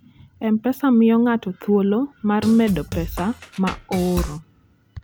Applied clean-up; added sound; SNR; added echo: none; Drum kit; 10 dB; none.